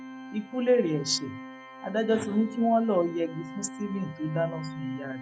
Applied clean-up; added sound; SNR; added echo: none; Organ; 13 dB; none.